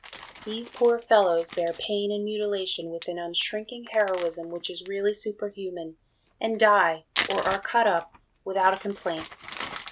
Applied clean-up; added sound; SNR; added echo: none; Crumpling, crinkling; 13 dB; none.